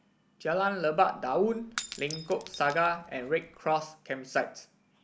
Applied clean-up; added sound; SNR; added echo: none; Shatter / Crushing; 15 dB; none.